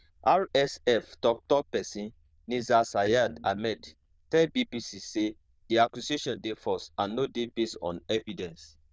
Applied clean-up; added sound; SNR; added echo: neural diffusion model UNIVERSE++.